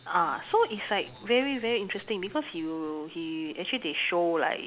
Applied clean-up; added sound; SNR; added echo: none; none; none; none.